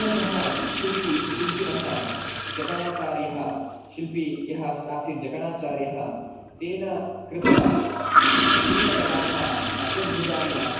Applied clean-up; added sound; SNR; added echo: none; Toilet flush / Gurgling; -3 dB; reverberation time 1.1 s.